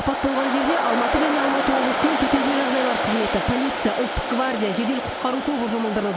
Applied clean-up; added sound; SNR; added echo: none; Waves, surf; 1 dB; none.